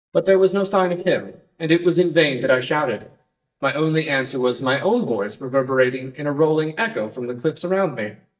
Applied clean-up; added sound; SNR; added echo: neural mask model DeepFilterNet 3.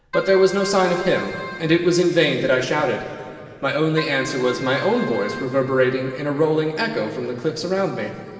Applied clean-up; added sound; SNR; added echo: none; Keyboard (musical); 15 dB; reverberation time 2.5 s.